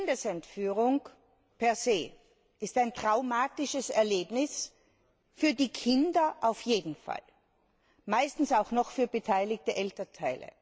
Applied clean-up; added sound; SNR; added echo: none; none; none; none.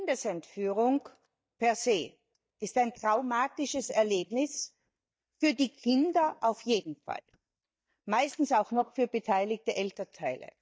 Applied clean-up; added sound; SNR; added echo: neural mask model DeepFilterNet 3.